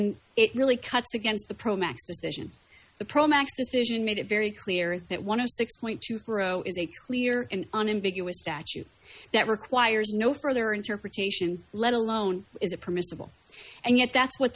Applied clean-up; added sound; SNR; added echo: none; none; none; none.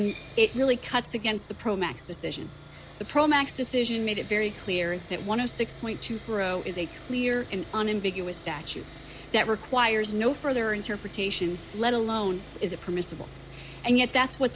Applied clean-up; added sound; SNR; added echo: none; Sawing; 16 dB; none.